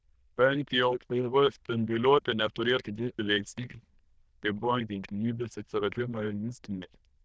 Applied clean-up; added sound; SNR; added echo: neural diffusion model UNIVERSE++.